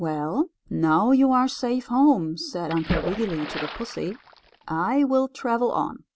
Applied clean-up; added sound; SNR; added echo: none; Splash, splatter; 9 dB; none.